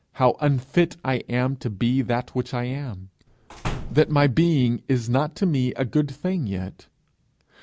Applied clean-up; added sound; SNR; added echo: none; Slam; 9 dB; none.